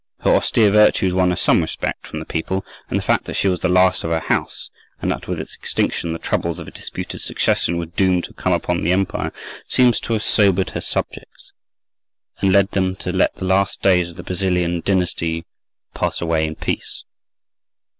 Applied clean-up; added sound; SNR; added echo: none; none; none; none.